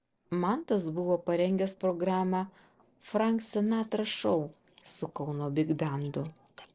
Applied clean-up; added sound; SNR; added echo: neural separator model SepFormer DNS4.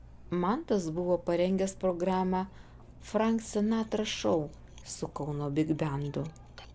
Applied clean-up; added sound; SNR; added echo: none; Cutlery, silverware; 19 dB; none.